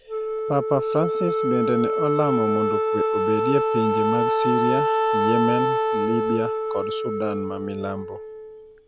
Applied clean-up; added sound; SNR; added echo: none; Wind instrument, woodwind instrument; -3 dB; none.